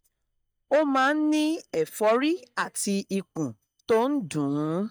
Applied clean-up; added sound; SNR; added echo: neural mask model DeepFilterNet 3.